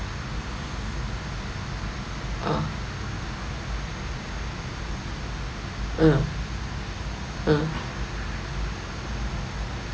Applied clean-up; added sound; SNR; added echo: none; none; none; none.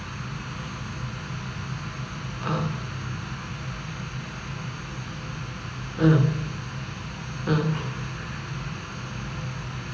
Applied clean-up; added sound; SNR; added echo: none; none; none; reverberation time 0.8 s.